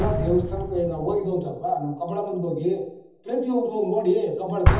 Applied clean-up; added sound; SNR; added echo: none; Explosion; 3 dB; reverberation time 0.8 s.